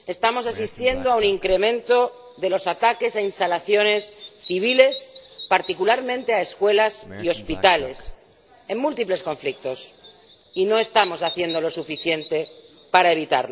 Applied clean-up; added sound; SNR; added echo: none; Bird vocalization, bird call, bird song; 18 dB; none.